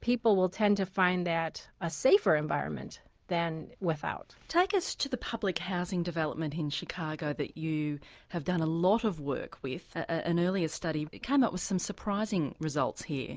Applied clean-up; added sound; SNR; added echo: none; none; none; none.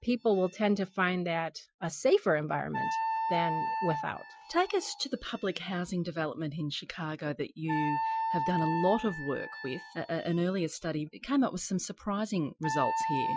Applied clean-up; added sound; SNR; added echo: classical method Wiener filter.